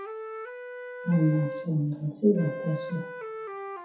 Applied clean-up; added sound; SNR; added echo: none; Wind instrument, woodwind instrument; 9 dB; reverberation time 0.5 s.